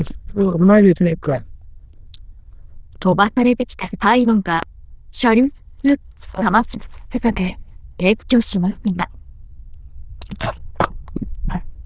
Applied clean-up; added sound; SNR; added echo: neural diffusion model UNIVERSE++.